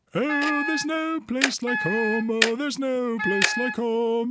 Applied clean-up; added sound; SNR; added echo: none; Tick-tock + Wind instrument, woodwind instrument; 3 dB; none.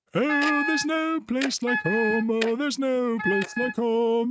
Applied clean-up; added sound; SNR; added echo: neural mask model RNNoise.